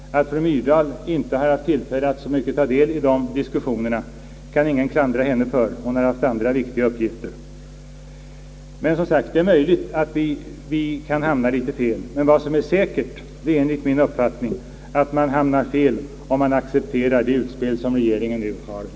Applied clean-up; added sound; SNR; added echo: none; none; none; none.